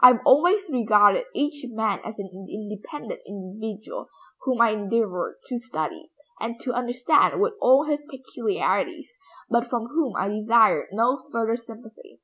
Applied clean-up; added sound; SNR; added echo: none; none; none; none.